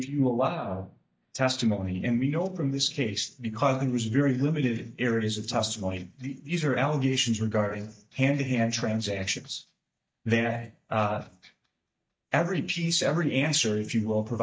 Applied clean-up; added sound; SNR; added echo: neural mask model DeepFilterNet 3.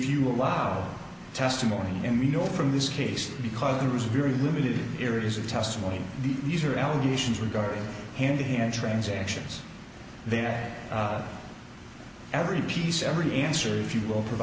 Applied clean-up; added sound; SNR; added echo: none; none; none; none.